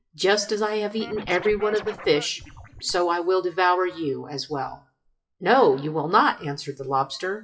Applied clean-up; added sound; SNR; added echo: classical method WPE with log-MMSE.